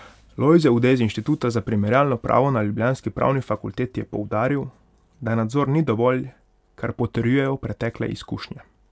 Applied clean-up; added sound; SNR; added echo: none; none; none; none.